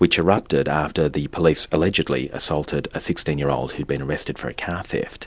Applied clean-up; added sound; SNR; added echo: none; none; none; none.